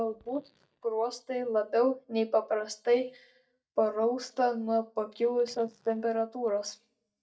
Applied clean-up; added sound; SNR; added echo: neural mask model DeepFilterNet 3.